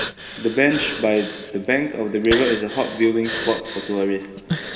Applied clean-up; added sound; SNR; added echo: none; Breathing; 8 dB; reverberation time 2.1 s.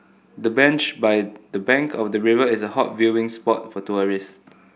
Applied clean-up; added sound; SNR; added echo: none; none; none; none.